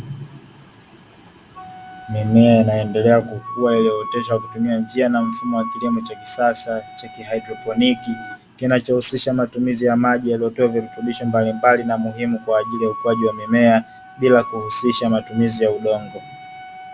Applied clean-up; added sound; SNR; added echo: none; Wind instrument, woodwind instrument; 15 dB; none.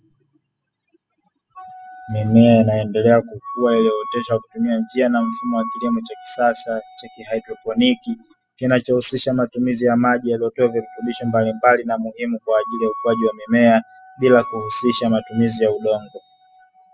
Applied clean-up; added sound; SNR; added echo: classical method spectral subtraction.